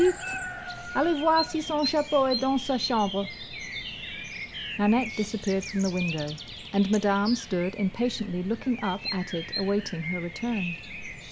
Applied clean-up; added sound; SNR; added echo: none; Bird vocalization, bird call, bird song; 9 dB; none.